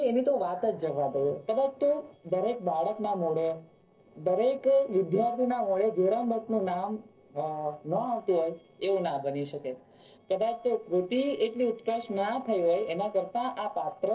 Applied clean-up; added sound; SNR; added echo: neural separator model SepFormer DNS4.